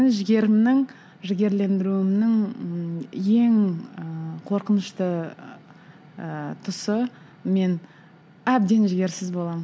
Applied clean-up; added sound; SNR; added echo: none; none; none; none.